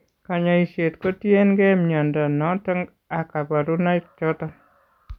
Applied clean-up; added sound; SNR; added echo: none; none; none; none.